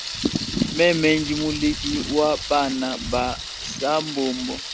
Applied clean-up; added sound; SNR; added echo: none; Thunder; 8 dB; none.